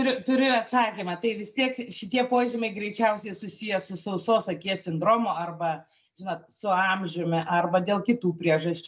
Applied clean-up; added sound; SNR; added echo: none; none; none; none.